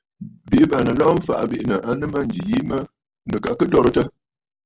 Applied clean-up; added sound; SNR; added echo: none; none; none; none.